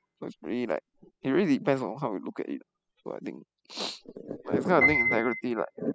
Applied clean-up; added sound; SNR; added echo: classical method spectral subtraction.